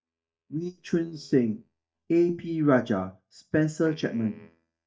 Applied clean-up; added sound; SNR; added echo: neural mask model DeepFilterNet 3.